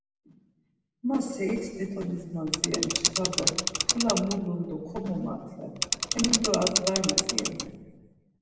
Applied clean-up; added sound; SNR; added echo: none; Mechanisms / Bicycle; -2 dB; reverberation time 1.2 s.